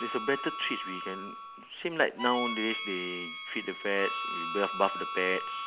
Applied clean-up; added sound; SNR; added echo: none; Harmonica; 5 dB; none.